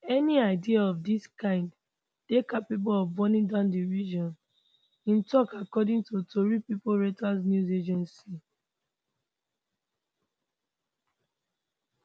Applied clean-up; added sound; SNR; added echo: none; none; none; none.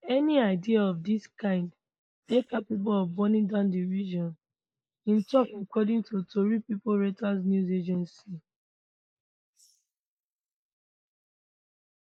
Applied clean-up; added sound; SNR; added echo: neural mask model Resemble Enhance denoiser.